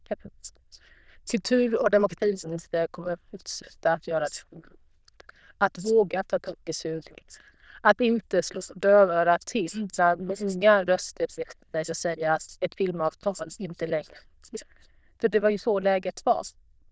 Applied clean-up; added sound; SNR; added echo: neural diffusion model UNIVERSE++.